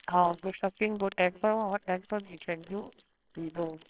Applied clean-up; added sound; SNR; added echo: neural separator model SepFormer WHAMR!.